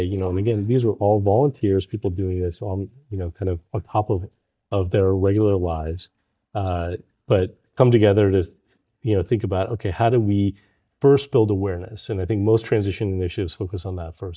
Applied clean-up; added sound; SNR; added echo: neural mask model DeepFilterNet 3.